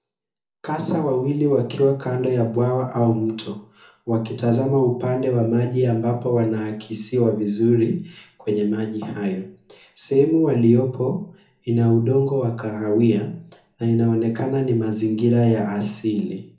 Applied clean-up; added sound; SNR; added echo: none; none; none; reverberation time 0.5 s.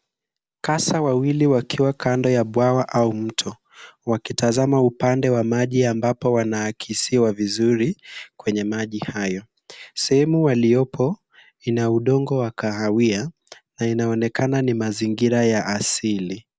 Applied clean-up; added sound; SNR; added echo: none; none; none; none.